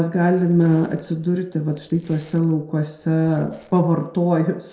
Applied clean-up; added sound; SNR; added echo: neural separator model SepFormer DNS4.